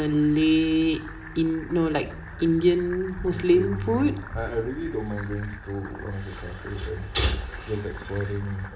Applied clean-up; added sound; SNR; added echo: none; Fill (with liquid); 19 dB; reverberation time 2.6 s.